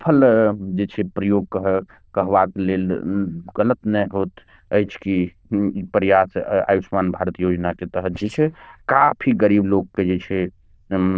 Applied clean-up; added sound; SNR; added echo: neural diffusion model UNIVERSE++.